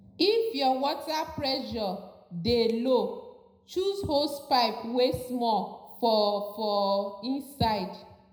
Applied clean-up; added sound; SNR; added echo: none; none; none; reverberation time 0.8 s.